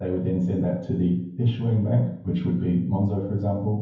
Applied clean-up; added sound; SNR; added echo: none; none; none; reverberation time 0.9 s.